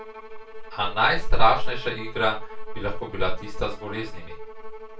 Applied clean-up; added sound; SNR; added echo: none; Bowed string instrument; 19 dB; reverberation time 0.2 s.